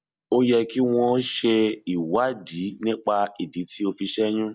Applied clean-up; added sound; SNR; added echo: none; none; none; none.